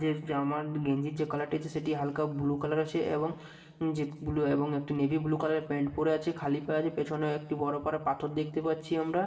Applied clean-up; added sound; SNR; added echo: none; none; none; reverberation time 1.6 s.